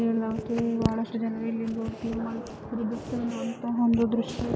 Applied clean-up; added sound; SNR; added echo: none; none; none; none.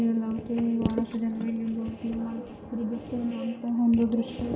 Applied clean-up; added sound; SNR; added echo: none; Water / Splash, splatter; 17 dB; reverberation time 1.9 s.